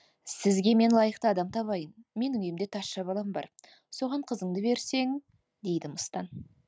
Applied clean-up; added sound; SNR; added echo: none; none; none; none.